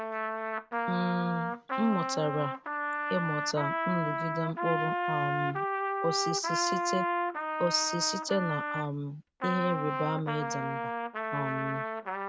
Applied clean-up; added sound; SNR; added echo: none; Trumpet; -1 dB; none.